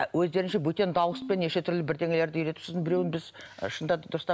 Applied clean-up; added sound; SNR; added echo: none; Ringtone; 15 dB; none.